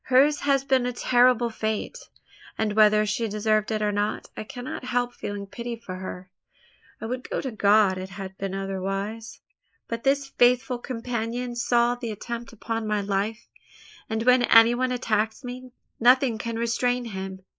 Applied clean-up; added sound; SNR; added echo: neural mask model Resemble Enhance denoiser.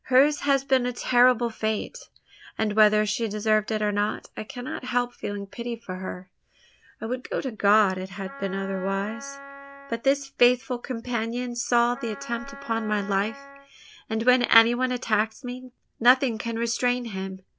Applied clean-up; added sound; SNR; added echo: none; Wind instrument, woodwind instrument; 15 dB; none.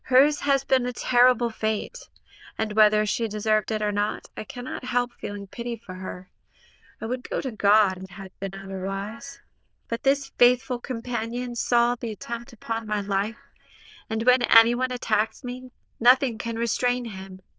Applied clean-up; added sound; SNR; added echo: neural diffusion model UNIVERSE++.